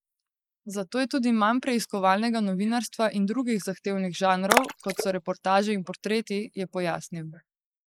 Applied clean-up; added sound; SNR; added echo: neural mask model Resemble Enhance denoiser.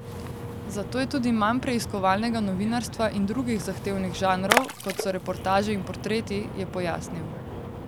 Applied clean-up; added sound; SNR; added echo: none; Splash, splatter; 6 dB; none.